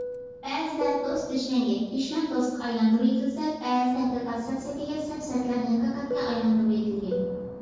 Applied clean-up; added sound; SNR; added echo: none; Fixed-wing aircraft, airplane; 10 dB; reverberation time 1.3 s.